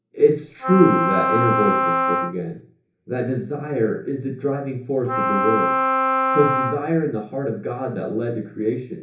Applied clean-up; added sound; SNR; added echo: none; Wind instrument, woodwind instrument; -2 dB; reverberation time 0.7 s.